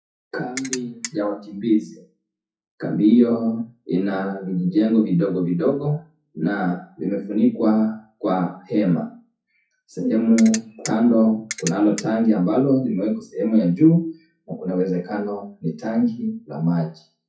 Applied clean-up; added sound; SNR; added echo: classical method WPE with log-MMSE.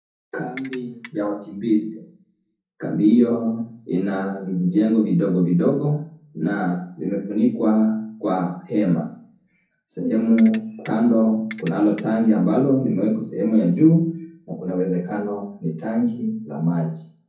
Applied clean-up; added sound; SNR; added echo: none; Ratchet, pawl; 12 dB; reverberation time 0.6 s.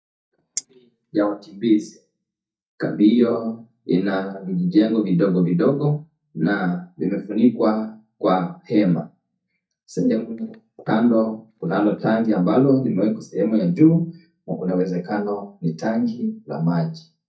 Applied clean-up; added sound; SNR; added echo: neural mask model DeepFilterNet 3.